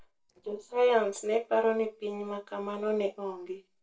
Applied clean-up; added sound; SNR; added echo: neural separator model SepFormer DNS4.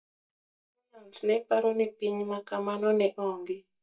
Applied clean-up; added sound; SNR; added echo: neural mask model DeepFilterNet 3.